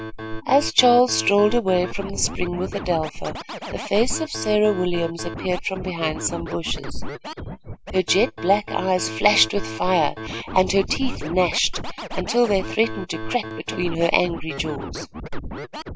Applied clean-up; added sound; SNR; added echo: none; Scratching (performance technique); 10 dB; none.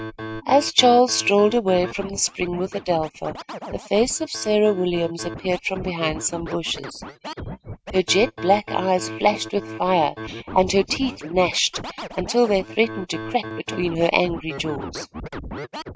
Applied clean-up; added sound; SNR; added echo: neural mask model RNNoise.